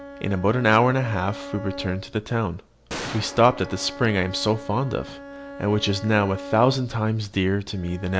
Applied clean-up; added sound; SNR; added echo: none; Gunshot, gunfire + Bowed string instrument; 14 dB; none.